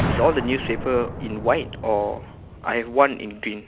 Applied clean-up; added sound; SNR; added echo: none; Boom; 7 dB; none.